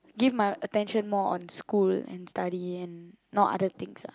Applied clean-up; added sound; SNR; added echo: none; none; none; none.